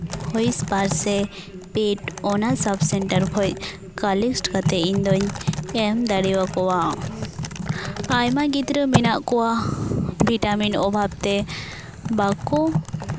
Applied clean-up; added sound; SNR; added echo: none; Typing; 6 dB; none.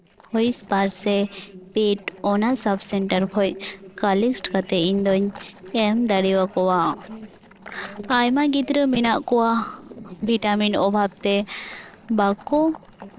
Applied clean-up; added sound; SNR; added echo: neural separator model SepFormer DNS4.